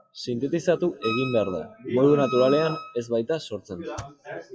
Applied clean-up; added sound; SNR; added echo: classical method WPE with log-MMSE.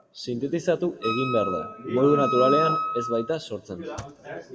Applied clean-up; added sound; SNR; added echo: none; Wind instrument, woodwind instrument; 3 dB; reverberation time 1.0 s.